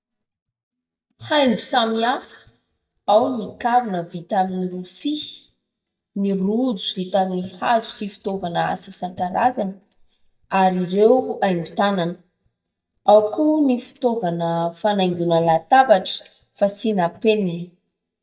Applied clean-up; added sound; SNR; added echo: neural mask model DeepFilterNet 3.